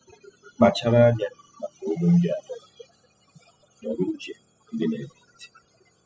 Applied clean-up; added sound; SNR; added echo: classical method spectral subtraction.